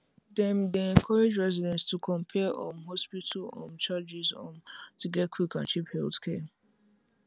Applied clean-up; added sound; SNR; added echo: none; none; none; none.